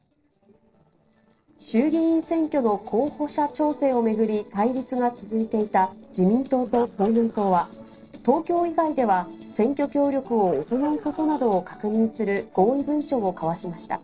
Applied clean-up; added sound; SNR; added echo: neural separator model SepFormer DNS4.